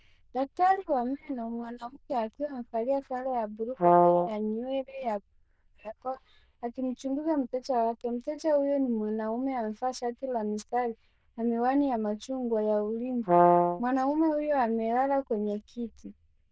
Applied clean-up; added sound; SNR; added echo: neural diffusion model UNIVERSE++.